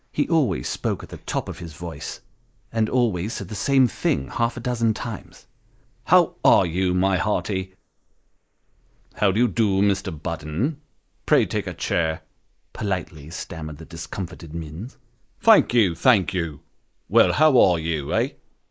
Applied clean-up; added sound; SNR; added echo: neural mask model Resemble Enhance denoiser.